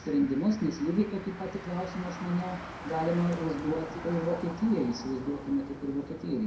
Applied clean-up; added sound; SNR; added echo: none; Motor vehicle (road); 12 dB; reverberation time 0.5 s.